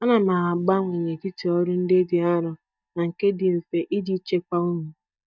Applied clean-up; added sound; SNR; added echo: neural mask model DeepFilterNet 3.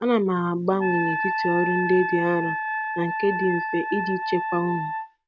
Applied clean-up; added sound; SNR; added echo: none; Wind instrument, woodwind instrument; 3 dB; none.